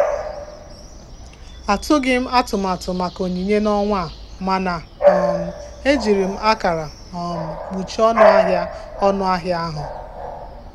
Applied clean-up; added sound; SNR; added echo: none; Bark / Bird vocalization, bird call, bird song; 2 dB; none.